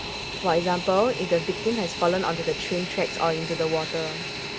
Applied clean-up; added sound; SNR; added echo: none; Fixed-wing aircraft, airplane; 7 dB; none.